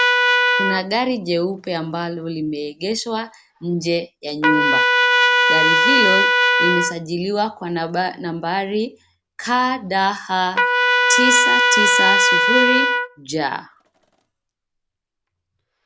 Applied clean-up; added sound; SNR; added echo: none; Trumpet; -4 dB; none.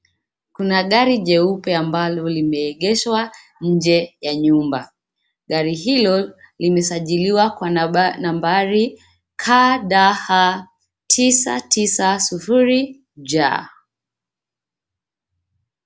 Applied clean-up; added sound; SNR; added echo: none; none; none; none.